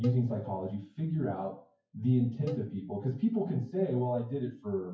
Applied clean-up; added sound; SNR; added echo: classical method WPE with log-MMSE.